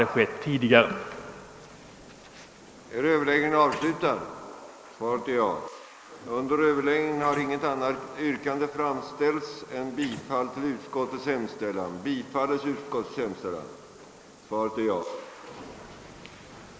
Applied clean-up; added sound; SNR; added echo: neural mask model Resemble Enhance denoiser.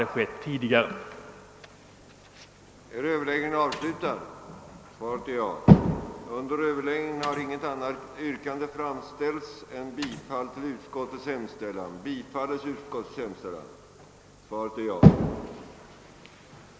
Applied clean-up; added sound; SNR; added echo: none; Mechanisms; 15 dB; none.